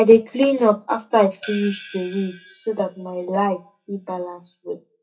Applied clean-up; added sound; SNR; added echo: classical method WPE with log-MMSE.